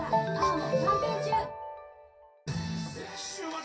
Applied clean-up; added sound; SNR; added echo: none; Ringtone; -5 dB; reverberation time 0.3 s.